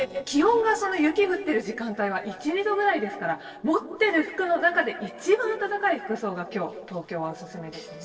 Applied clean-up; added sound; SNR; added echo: neural separator model SepFormer DNS4.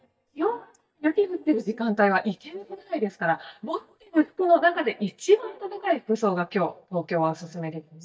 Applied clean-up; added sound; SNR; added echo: neural mask model DeepFilterNet 3.